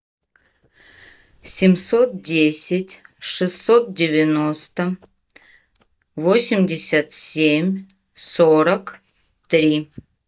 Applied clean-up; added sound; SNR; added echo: neural mask model DeepFilterNet 3.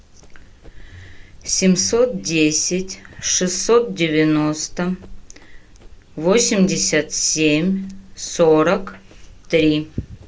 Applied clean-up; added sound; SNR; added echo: none; Run; 19 dB; none.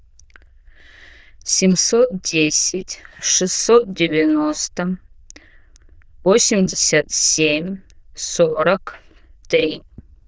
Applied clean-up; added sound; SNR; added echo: neural diffusion model UNIVERSE++.